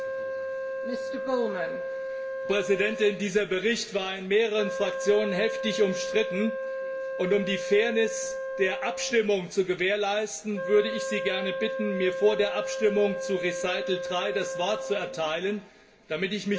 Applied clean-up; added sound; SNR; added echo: none; Wind instrument, woodwind instrument; 6 dB; reverberation time 0.2 s.